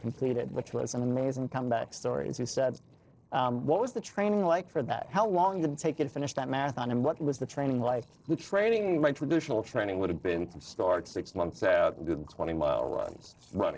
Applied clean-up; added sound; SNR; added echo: neural separator model SepFormer DNS4.